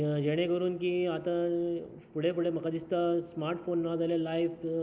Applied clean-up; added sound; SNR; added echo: none; none; none; none.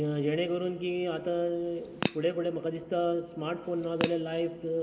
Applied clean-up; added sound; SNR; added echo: none; Crack / Crackle; 5 dB; reverberation time 1.3 s.